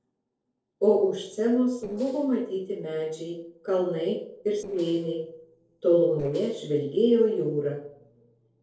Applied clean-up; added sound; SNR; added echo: neural separator model SepFormer DNS4.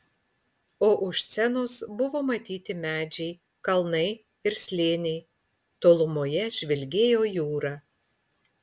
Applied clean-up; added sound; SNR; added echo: none; none; none; none.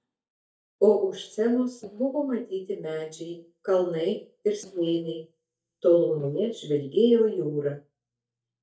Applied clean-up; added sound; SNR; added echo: neural mask model DeepFilterNet 3.